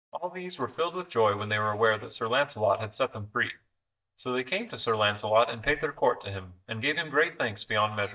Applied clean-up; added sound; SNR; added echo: neural mask model DeepFilterNet 3.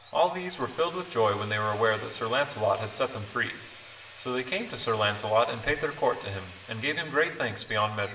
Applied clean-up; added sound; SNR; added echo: none; Sawing; 20 dB; reverberation time 1.0 s.